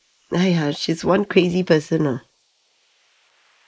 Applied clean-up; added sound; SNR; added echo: neural mask model Resemble Enhance denoiser.